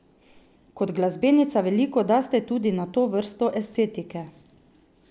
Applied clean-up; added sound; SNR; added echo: none; none; none; none.